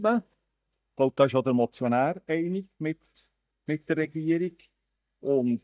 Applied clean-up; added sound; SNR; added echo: neural mask model DeepFilterNet 3.